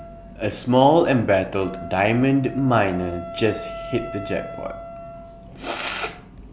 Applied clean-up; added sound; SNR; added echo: none; Wind instrument, woodwind instrument; 15 dB; none.